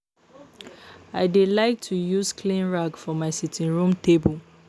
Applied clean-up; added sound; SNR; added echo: none; none; none; none.